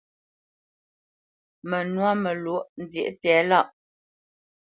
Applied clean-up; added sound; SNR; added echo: none; none; none; none.